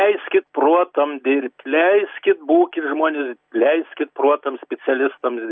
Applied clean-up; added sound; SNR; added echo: none; none; none; none.